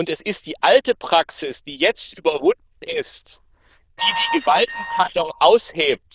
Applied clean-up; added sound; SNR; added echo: neural diffusion model UNIVERSE++.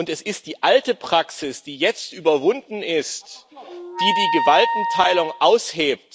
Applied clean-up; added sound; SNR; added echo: none; Wind instrument, woodwind instrument; 4 dB; none.